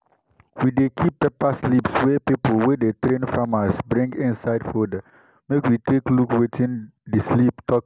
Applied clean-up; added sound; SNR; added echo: none; none; none; none.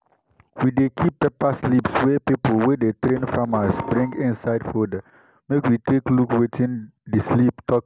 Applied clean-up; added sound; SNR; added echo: none; Dishes, pots, and pans; 12 dB; none.